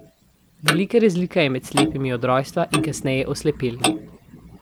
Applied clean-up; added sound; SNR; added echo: none; Clock; 5 dB; none.